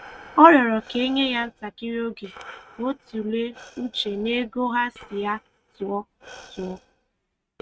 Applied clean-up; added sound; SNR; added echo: neural mask model RNNoise.